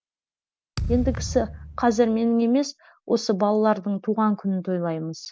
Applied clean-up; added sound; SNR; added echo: none; Thump, thud; 9 dB; none.